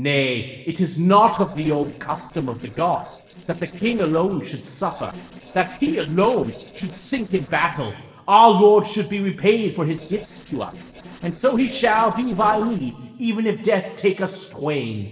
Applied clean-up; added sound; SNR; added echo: neural separator model SepFormer DNS4.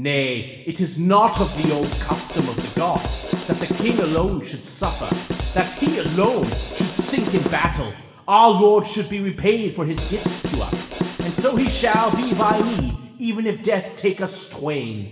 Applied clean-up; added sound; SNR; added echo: none; Drum kit; 3 dB; reverberation time 1.1 s.